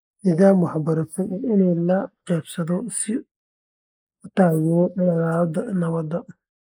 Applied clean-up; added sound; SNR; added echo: neural mask model Resemble Enhance denoiser.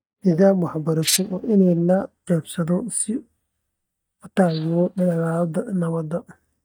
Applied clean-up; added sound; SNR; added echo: neural mask model DeepFilterNet 3.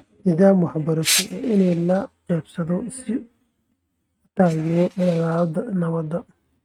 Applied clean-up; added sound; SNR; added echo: neural mask model RNNoise.